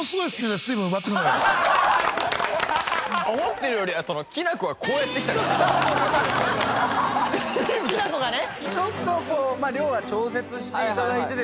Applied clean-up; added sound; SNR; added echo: none; none; none; none.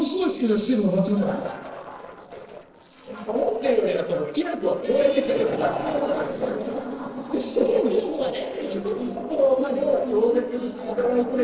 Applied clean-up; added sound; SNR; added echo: neural separator model SepFormer DNS4.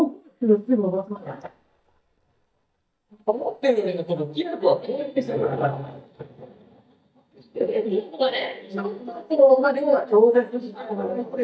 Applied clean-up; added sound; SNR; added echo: neural mask model DeepFilterNet 3.